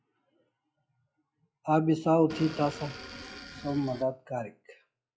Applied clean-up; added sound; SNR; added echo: classical method log-MMSE.